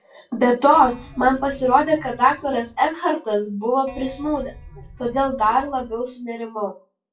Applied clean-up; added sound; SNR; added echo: classical method WPE with log-MMSE.